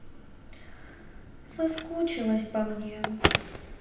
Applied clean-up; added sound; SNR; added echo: none; Telephone; 1 dB; reverberation time 0.9 s.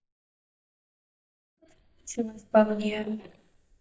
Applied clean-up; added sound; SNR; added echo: neural mask model DeepFilterNet 3.